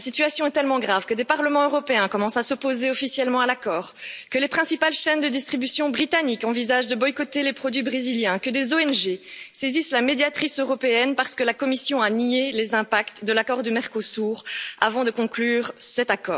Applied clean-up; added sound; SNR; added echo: none; none; none; none.